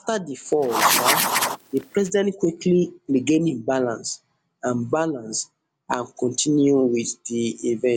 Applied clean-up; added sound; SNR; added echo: none; Writing; -1 dB; none.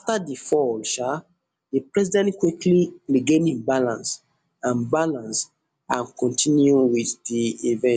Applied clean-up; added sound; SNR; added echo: none; none; none; none.